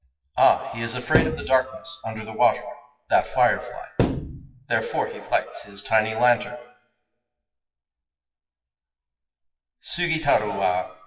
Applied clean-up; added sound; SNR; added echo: classical method WPE with log-MMSE.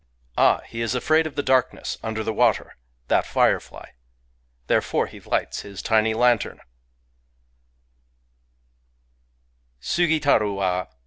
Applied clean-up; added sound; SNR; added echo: none; none; none; none.